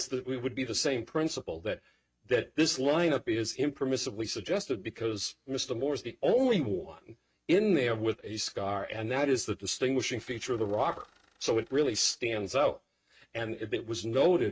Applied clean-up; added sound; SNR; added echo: neural mask model RNNoise.